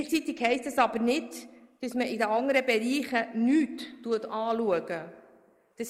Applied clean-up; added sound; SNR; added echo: neural mask model Resemble Enhance denoiser.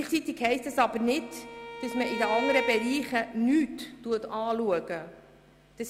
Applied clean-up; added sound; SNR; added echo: none; Bowed string instrument; 8 dB; none.